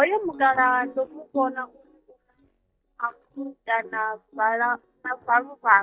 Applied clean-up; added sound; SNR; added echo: neural mask model DeepFilterNet 3.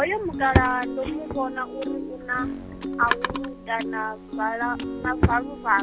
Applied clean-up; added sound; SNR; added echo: none; Drawer open or close + Piano; 1 dB; none.